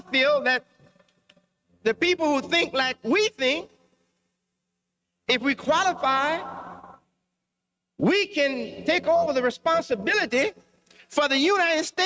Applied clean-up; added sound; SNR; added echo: neural mask model RNNoise.